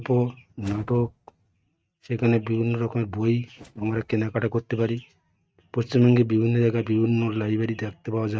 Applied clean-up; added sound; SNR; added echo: neural mask model RNNoise.